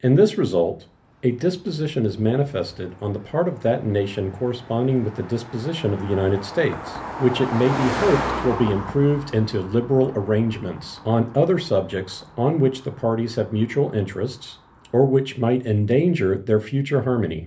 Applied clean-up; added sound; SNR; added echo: none; Car passing by; 14 dB; reverberation time 0.3 s.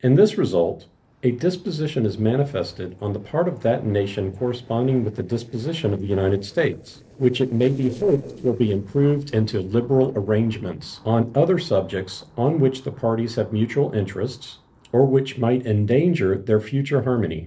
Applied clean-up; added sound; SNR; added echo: neural separator model SepFormer DNS4.